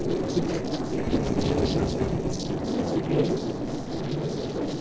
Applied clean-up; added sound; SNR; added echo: neural separator model SepFormer DNS4.